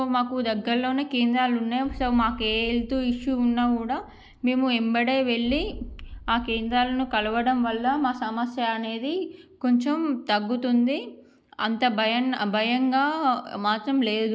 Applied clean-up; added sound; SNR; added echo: none; Boom; 16 dB; none.